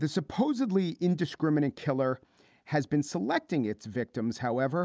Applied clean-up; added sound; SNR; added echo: none; none; none; none.